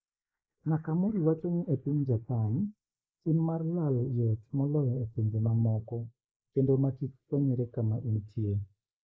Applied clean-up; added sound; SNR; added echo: neural mask model Resemble Enhance denoiser.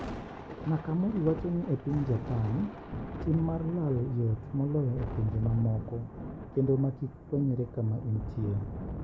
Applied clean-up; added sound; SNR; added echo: none; Thunder; 9 dB; none.